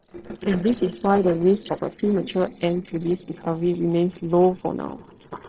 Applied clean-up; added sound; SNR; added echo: neural separator model SepFormer DNS4.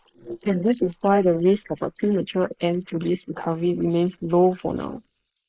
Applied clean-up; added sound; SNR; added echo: neural mask model Resemble Enhance denoiser.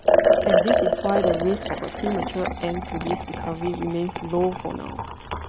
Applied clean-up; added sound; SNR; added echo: none; Liquid; -4 dB; none.